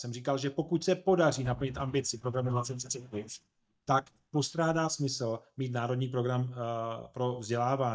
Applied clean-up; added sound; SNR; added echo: neural mask model DeepFilterNet 3.